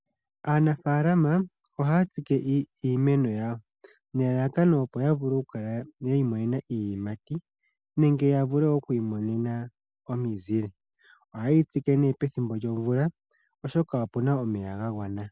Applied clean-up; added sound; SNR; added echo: none; none; none; none.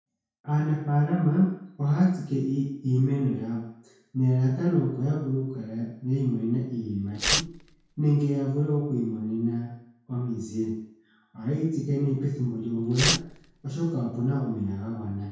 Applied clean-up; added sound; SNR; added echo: none; Tearing; 4 dB; reverberation time 0.6 s.